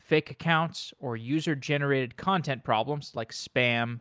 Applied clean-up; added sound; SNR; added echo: none; none; none; none.